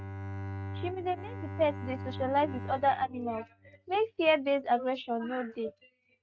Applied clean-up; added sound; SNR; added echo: neural mask model RNNoise.